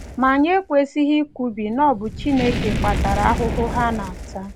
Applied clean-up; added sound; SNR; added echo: none; Fire; 6 dB; none.